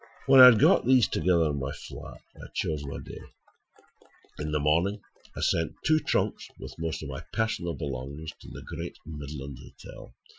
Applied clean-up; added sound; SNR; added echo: classical method Wiener filter.